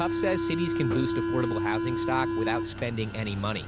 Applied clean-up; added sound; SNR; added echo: none; Subway, metro, underground; -1 dB; none.